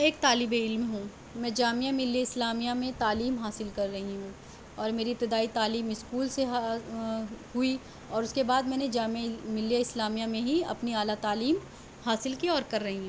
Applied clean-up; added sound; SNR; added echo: none; none; none; none.